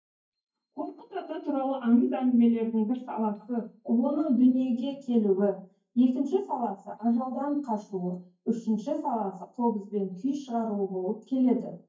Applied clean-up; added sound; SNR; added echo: neural mask model DeepFilterNet 3.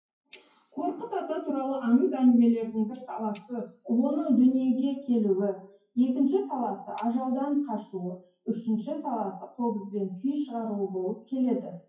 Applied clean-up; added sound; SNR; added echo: classical method WPE with log-MMSE.